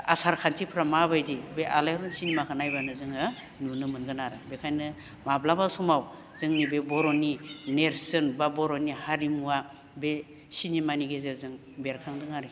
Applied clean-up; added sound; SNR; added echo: none; Bird; 11 dB; none.